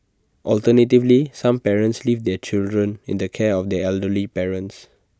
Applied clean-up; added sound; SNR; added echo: none; none; none; none.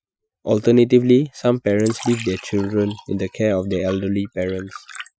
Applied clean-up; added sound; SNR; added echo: classical method Wiener filter.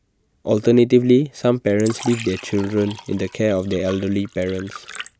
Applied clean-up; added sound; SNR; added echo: none; Fill (with liquid); 18 dB; none.